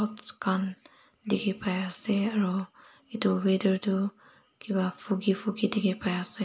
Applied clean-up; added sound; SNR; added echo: none; none; none; none.